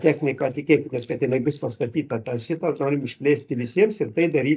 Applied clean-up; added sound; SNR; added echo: neural mask model DeepFilterNet 3.